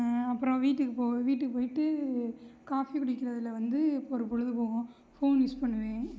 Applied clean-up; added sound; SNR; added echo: none; none; none; none.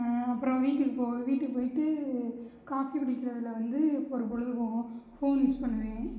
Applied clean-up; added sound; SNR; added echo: none; none; none; reverberation time 1.0 s.